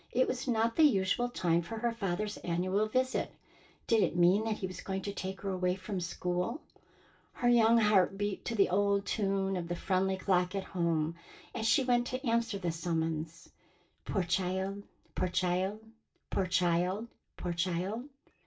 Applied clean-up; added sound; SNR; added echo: none; none; none; reverberation time 0.2 s.